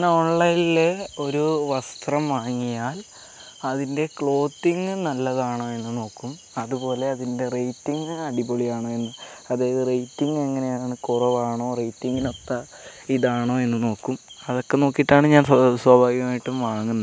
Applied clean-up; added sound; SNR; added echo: none; none; none; none.